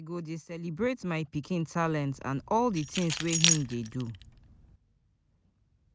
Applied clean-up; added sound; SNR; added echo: none; Keys jangling; 2 dB; none.